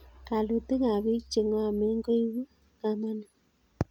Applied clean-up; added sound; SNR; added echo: none; none; none; none.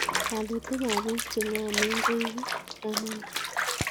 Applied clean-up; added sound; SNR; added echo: none; Bathtub (filling or washing) / Water; -1 dB; none.